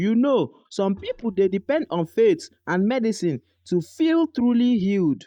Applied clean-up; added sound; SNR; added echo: neural mask model DeepFilterNet 3.